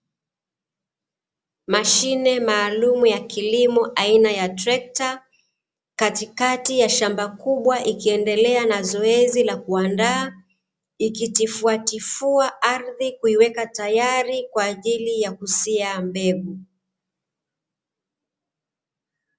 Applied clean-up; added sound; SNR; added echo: none; none; none; none.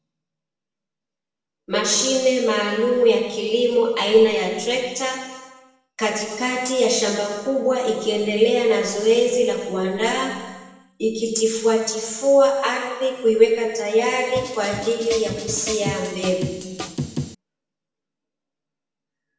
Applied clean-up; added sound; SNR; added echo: none; Drum kit; 9 dB; reverberation time 1.2 s.